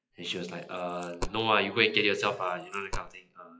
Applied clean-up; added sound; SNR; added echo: classical method WPE with log-MMSE.